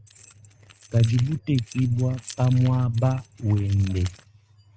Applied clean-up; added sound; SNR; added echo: neural mask model RNNoise.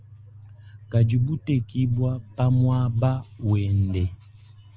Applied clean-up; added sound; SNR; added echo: none; none; none; none.